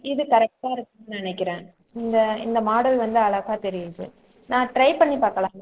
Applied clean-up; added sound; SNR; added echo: neural separator model SepFormer DNS4.